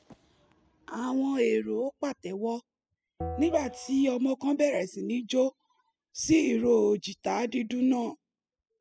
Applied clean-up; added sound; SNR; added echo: classical method spectral subtraction.